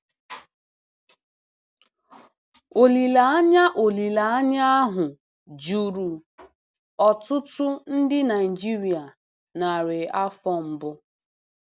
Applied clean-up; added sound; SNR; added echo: none; none; none; none.